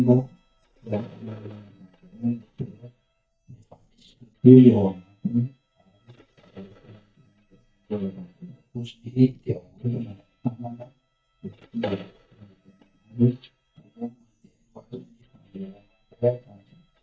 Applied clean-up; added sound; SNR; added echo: neural mask model DeepFilterNet 3.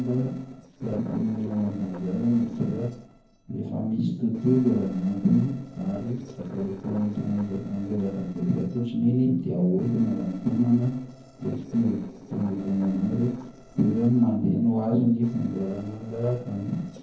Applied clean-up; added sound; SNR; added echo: neural separator model SepFormer DNS4.